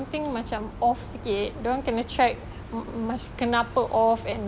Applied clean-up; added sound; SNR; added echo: none; none; none; none.